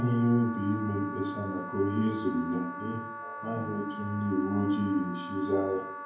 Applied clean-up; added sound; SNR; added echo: none; Wind instrument, woodwind instrument; 10 dB; reverberation time 0.9 s.